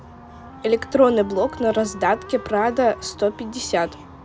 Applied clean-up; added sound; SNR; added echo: none; Wind instrument, woodwind instrument; 19 dB; none.